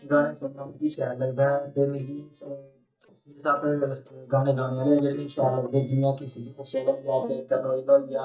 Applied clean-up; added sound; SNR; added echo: neural mask model DeepFilterNet 3.